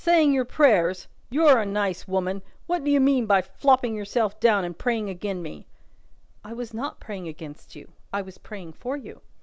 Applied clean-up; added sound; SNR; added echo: none; none; none; none.